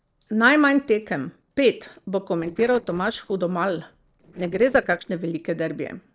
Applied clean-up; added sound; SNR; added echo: neural separator model SepFormer DNS4.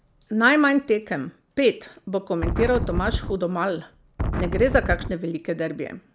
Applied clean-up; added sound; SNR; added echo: none; Wind; 2 dB; none.